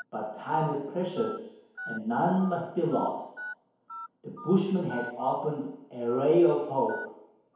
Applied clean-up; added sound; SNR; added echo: none; Telephone; 16 dB; reverberation time 1.0 s.